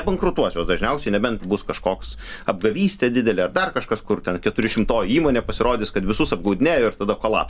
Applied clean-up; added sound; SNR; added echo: none; Crack; 11 dB; none.